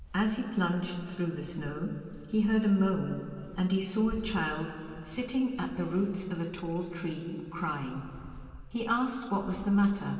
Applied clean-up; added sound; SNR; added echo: none; Walk, footsteps; 18 dB; reverberation time 2.6 s.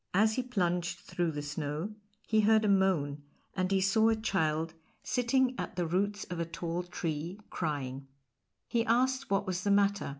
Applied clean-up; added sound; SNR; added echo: none; none; none; none.